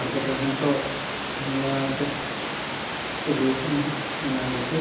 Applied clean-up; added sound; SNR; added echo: none; Water; 1 dB; reverberation time 0.9 s.